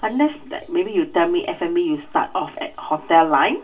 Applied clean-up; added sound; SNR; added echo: none; none; none; reverberation time 0.2 s.